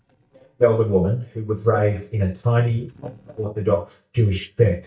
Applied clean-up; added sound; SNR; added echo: neural mask model DeepFilterNet 3.